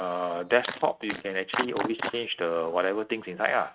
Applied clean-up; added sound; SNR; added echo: neural mask model RNNoise.